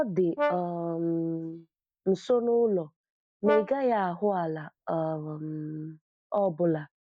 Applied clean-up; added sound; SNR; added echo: neural mask model DeepFilterNet 3.